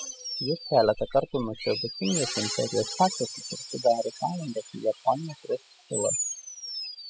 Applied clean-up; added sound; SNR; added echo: classical method spectral subtraction.